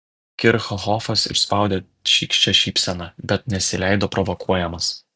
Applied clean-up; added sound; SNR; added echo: neural mask model DeepFilterNet 3.